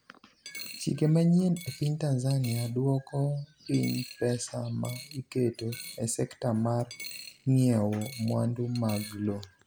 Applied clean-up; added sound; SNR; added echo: none; Coin (dropping); 17 dB; none.